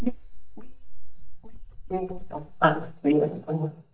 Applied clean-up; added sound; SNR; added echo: neural mask model DeepFilterNet 3.